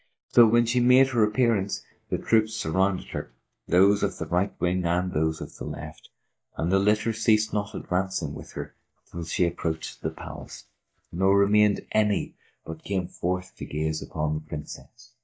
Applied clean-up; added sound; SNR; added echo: neural mask model DeepFilterNet 3.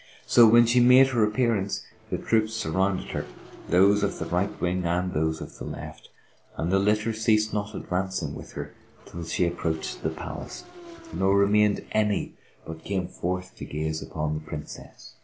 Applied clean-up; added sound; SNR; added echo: none; Motorcycle / Engine; 20 dB; none.